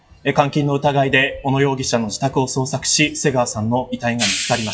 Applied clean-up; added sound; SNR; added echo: classical method WPE with log-MMSE.